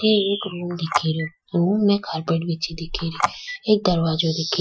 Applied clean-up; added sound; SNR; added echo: classical method Wiener filter.